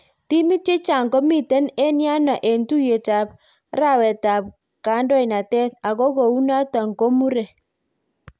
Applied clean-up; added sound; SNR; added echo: none; none; none; none.